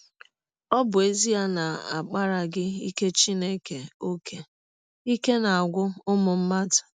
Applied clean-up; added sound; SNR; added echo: none; none; none; none.